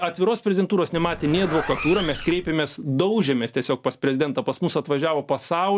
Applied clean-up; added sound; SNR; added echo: none; Zipper (clothing); 10 dB; none.